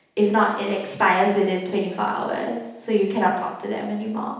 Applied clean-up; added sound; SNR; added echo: none; none; none; reverberation time 0.8 s.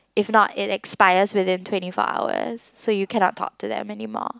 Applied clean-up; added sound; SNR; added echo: none; none; none; none.